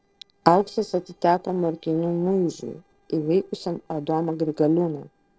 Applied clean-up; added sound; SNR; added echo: neural separator model SepFormer DNS4.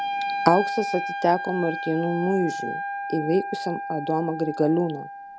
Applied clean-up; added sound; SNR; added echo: none; Wind instrument, woodwind instrument; 6 dB; none.